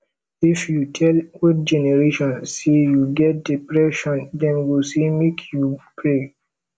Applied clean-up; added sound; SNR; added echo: none; none; none; none.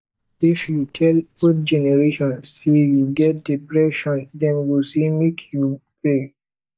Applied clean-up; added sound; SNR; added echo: neural mask model DeepFilterNet 3.